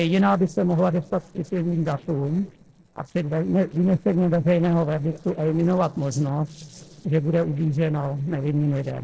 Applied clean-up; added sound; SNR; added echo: neural separator model SepFormer DNS4.